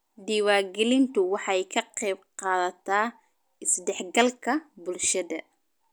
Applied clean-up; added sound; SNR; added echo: none; none; none; none.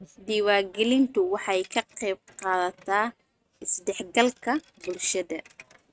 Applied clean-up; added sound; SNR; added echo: neural mask model RNNoise.